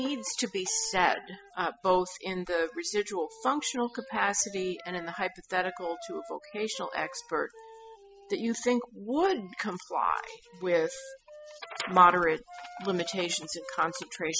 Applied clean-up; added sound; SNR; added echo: classical method spectral subtraction.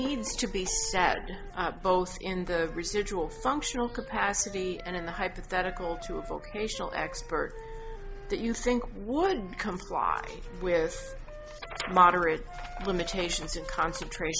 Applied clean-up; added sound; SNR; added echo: none; Wind instrument, woodwind instrument; 16 dB; none.